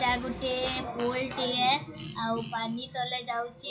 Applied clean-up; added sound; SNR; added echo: classical method WPE with log-MMSE.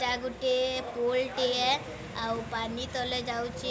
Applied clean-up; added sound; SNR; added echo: none; none; none; none.